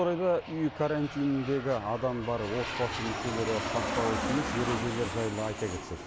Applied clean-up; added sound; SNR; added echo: none; Aircraft; 5 dB; none.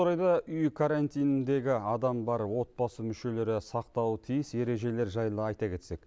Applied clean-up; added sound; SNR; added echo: none; none; none; none.